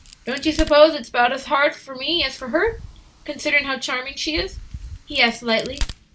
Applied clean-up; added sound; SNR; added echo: none; Crack; 12 dB; none.